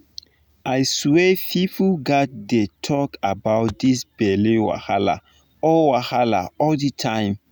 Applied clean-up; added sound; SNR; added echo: none; none; none; none.